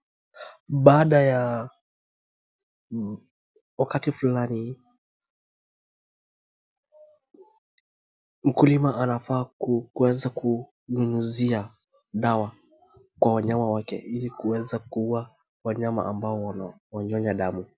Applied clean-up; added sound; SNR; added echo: none; none; none; none.